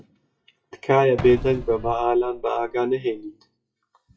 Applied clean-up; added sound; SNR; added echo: classical method WPE with log-MMSE.